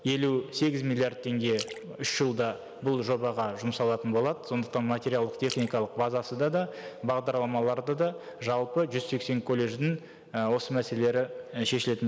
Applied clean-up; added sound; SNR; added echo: none; Splash, splatter; 19 dB; none.